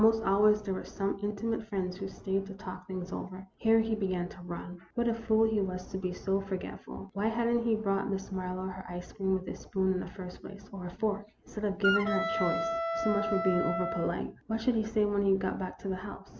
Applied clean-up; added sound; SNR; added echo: none; Wind instrument, woodwind instrument; 2 dB; none.